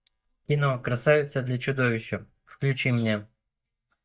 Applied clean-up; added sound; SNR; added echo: neural mask model DeepFilterNet 3.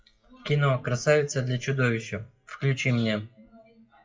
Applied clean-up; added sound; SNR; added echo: classical method WPE with log-MMSE.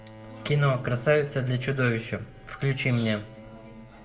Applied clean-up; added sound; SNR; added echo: none; Bowed string instrument; 19 dB; reverberation time 1.2 s.